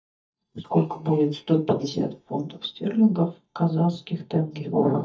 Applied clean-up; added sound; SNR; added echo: neural mask model DeepFilterNet 3.